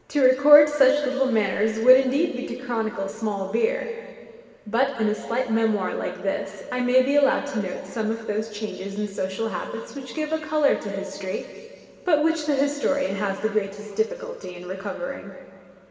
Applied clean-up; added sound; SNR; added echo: none; none; none; reverberation time 2.4 s.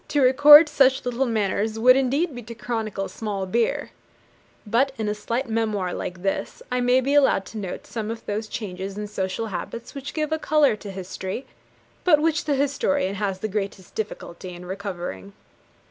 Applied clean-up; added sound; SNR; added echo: none; none; none; none.